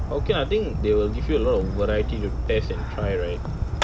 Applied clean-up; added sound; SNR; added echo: none; Fireworks; 1 dB; none.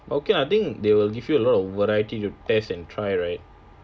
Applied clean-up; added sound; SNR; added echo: none; none; none; none.